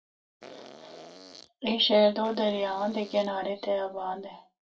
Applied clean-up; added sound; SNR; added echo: none; Fart; 19 dB; reverberation time 0.2 s.